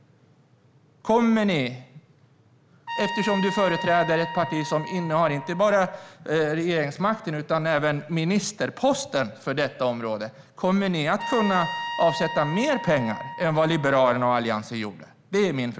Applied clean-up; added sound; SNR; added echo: none; Trumpet; 9 dB; none.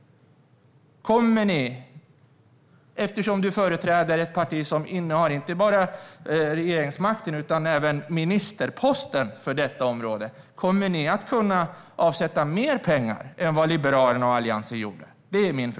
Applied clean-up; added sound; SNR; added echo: none; none; none; none.